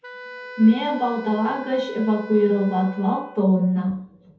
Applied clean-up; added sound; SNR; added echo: none; Wind instrument, woodwind instrument; 18 dB; reverberation time 0.6 s.